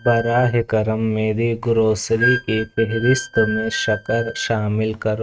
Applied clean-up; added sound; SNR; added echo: neural mask model RNNoise.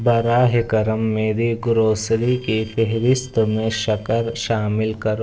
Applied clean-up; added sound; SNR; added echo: neural separator model SepFormer DNS4.